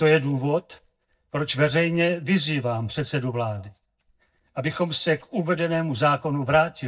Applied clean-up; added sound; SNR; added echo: neural mask model DeepFilterNet 3.